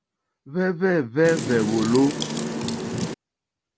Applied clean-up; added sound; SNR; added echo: none; Wind; 4 dB; none.